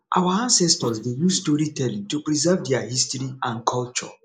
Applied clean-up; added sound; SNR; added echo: neural mask model Resemble Enhance denoiser.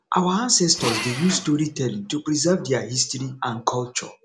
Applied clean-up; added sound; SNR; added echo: none; Drill; 10 dB; none.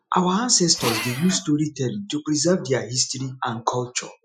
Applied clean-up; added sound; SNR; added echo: classical method Wiener filter.